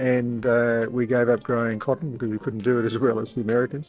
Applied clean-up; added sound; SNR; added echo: neural separator model SepFormer DNS4.